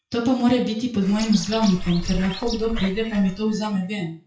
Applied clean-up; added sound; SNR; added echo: classical method WPE with log-MMSE.